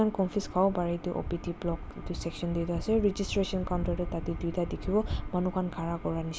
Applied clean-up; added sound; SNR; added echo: none; none; none; none.